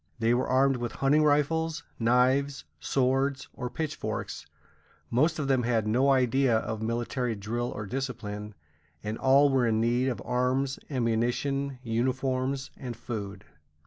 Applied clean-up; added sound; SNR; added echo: none; none; none; none.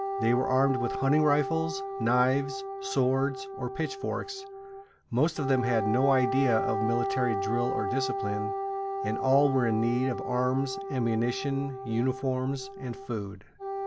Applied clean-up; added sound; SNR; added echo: none; Wind instrument, woodwind instrument; 5 dB; none.